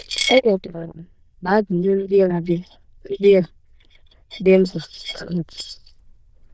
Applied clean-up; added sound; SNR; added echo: neural diffusion model UNIVERSE++.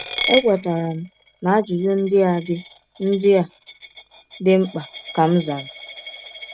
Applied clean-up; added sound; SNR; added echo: none; Coin (dropping); 11 dB; none.